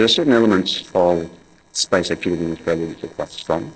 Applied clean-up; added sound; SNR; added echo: neural separator model SepFormer DNS4.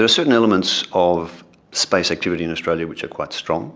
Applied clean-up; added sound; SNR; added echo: none; none; none; none.